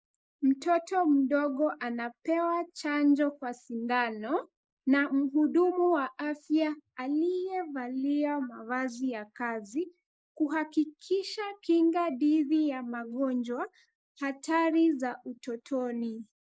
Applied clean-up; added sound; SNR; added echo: neural mask model Resemble Enhance denoiser.